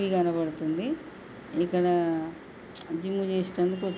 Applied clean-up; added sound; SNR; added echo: none; none; none; none.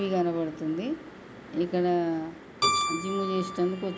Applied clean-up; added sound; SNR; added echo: none; Keyboard (musical); 5 dB; none.